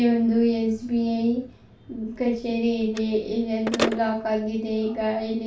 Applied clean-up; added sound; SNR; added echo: none; Telephone; 12 dB; reverberation time 0.3 s.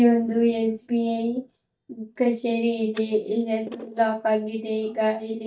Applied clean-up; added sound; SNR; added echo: neural mask model DeepFilterNet 3.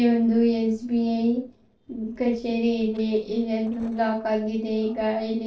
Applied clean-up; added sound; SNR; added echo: neural separator model SepFormer DNS4.